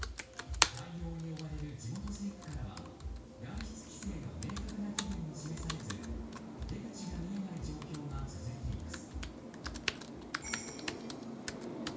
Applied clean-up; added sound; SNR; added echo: none; Computer keyboard; 0 dB; reverberation time 0.6 s.